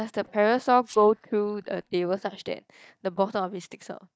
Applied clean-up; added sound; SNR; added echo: neural mask model DeepFilterNet 3.